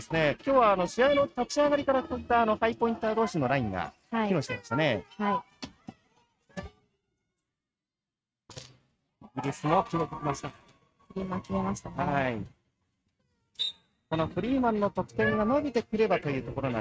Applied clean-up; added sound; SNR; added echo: neural mask model RNNoise.